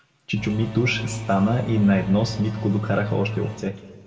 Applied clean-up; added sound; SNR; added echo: none; Engine / Domestic sounds, home sounds; 8 dB; reverberation time 1.5 s.